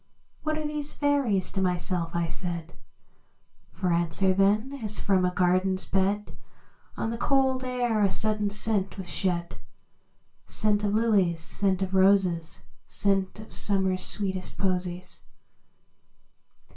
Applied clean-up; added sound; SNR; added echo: none; none; none; reverberation time 0.2 s.